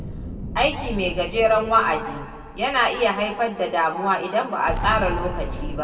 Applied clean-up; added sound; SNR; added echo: none; Explosion; 9 dB; reverberation time 1.6 s.